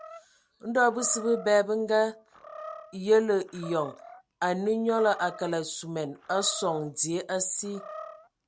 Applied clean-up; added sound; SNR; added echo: none; Animal; 17 dB; none.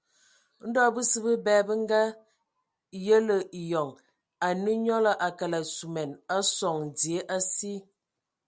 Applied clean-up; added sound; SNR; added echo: none; none; none; none.